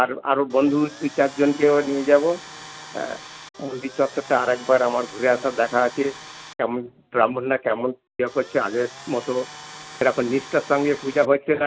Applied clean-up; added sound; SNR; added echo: none; Tools; 18 dB; none.